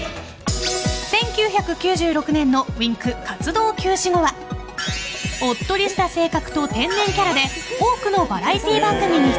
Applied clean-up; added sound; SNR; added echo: none; none; none; none.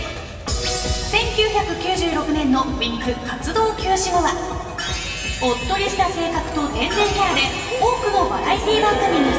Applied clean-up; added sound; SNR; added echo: none; none; none; reverberation time 2.6 s.